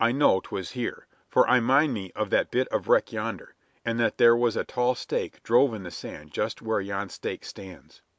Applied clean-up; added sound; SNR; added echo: none; none; none; none.